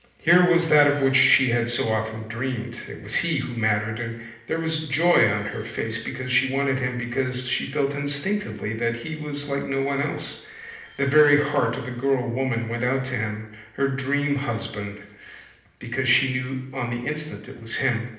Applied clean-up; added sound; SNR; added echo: none; Glass; 14 dB; reverberation time 0.8 s.